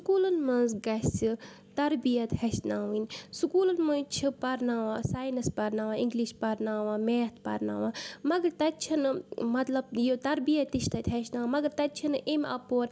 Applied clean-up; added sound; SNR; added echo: none; none; none; none.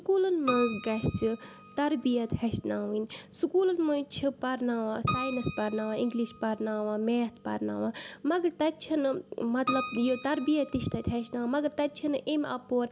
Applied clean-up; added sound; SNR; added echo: none; Keyboard (musical); 11 dB; none.